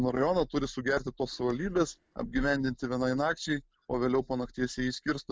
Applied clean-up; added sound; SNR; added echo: none; none; none; none.